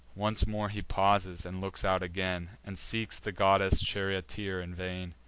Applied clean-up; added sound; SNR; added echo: none; none; none; none.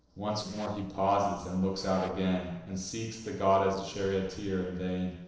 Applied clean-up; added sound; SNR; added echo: neural separator model SepFormer DNS4.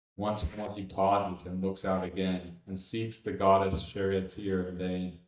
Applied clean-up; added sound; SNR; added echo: neural mask model DeepFilterNet 3.